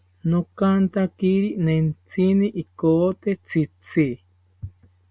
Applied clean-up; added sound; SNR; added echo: none; none; none; none.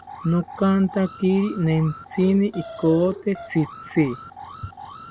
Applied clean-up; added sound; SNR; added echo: none; Alarm; 16 dB; none.